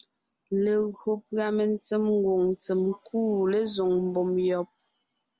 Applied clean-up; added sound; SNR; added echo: none; none; none; none.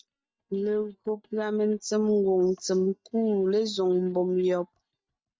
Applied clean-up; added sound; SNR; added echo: neural mask model DeepFilterNet 3.